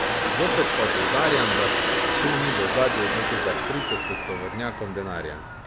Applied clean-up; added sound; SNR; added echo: none; Domestic sounds, home sounds; -3 dB; none.